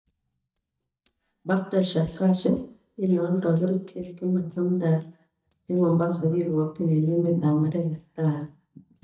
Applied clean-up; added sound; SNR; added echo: neural mask model DeepFilterNet 3.